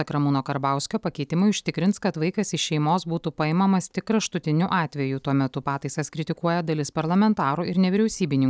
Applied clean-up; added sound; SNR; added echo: none; none; none; none.